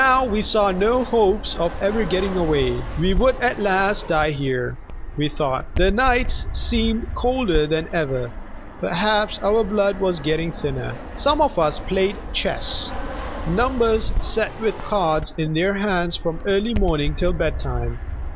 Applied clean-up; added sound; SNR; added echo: none; Fixed-wing aircraft, airplane; 6 dB; none.